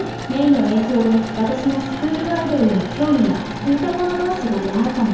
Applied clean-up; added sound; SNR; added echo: none; Engine / Mechanisms; 11 dB; reverberation time 0.9 s.